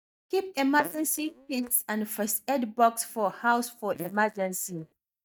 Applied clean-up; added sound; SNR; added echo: neural mask model DeepFilterNet 3.